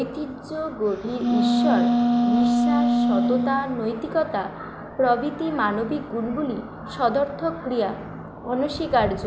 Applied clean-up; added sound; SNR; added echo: none; Wind instrument, woodwind instrument; -4 dB; none.